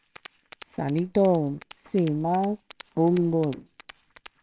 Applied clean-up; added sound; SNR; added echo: neural separator model SepFormer WHAMR!.